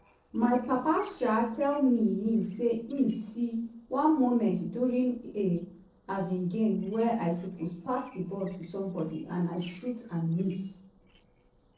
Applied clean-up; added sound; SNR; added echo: neural separator model SepFormer DNS4.